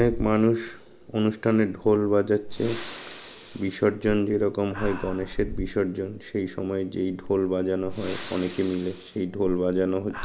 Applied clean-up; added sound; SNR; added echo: none; Breathing; 12 dB; none.